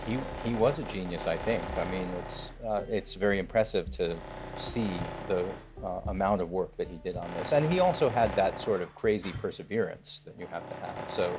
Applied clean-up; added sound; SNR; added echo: none; Tools; 11 dB; none.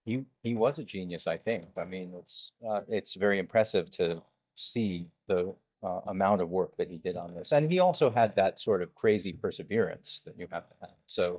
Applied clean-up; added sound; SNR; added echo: neural mask model DeepFilterNet 3.